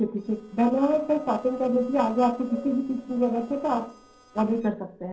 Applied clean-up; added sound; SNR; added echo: neural separator model SepFormer DNS4.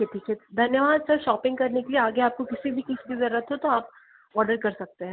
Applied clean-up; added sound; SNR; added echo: none; none; none; none.